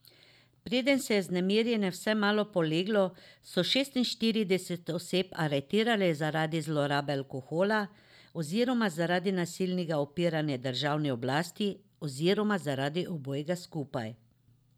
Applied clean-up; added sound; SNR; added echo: none; none; none; none.